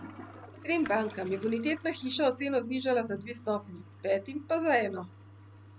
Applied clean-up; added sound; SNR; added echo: none; Toilet flush; 18 dB; none.